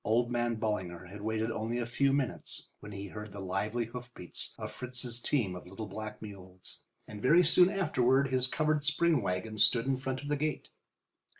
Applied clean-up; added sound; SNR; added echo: none; none; none; none.